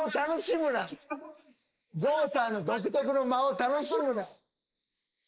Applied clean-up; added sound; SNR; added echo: neural mask model Resemble Enhance denoiser.